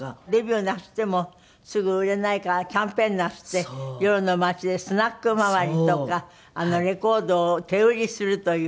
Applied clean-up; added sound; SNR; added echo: none; none; none; none.